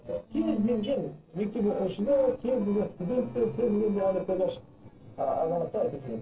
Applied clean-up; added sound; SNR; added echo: neural separator model SepFormer DNS4.